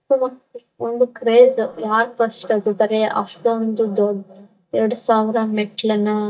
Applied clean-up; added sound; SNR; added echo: neural mask model DeepFilterNet 3.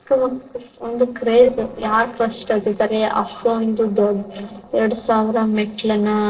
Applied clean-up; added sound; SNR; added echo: neural separator model SepFormer DNS4.